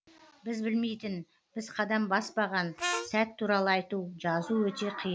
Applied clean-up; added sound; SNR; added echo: none; Harmonica; 4 dB; none.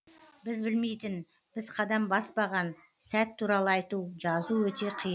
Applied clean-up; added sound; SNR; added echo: none; none; none; none.